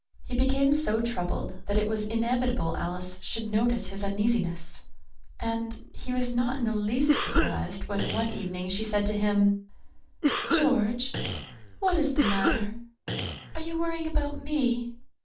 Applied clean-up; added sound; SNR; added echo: none; Cough; 4 dB; reverberation time 0.4 s.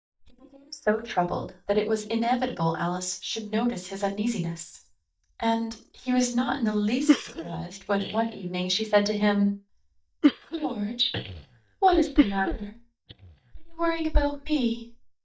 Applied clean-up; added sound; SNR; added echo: neural mask model DeepFilterNet 3.